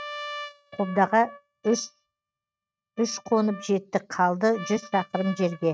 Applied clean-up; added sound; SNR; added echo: neural mask model RNNoise.